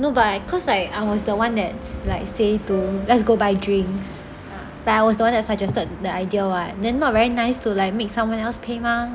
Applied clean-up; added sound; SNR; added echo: none; Piano + Piano; 19 dB; none.